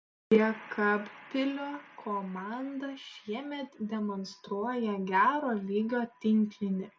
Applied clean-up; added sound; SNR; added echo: none; none; none; none.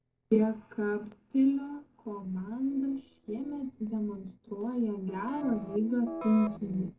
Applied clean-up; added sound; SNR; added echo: neural separator model SepFormer DNS4.